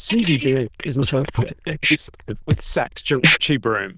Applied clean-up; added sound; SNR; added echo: neural diffusion model UNIVERSE++.